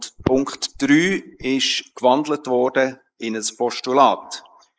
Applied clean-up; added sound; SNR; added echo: neural mask model Resemble Enhance denoiser.